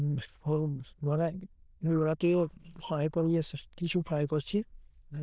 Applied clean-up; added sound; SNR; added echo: neural diffusion model UNIVERSE++.